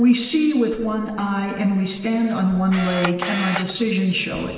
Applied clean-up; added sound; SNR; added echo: none; Camera; 7 dB; reverberation time 1.4 s.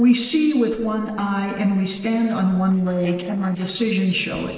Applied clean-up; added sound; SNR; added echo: neural separator model SepFormer DNS4.